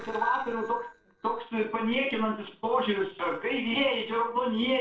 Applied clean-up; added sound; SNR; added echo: neural separator model SepFormer DNS4.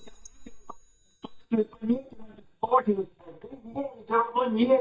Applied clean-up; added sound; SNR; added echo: neural mask model DeepFilterNet 3.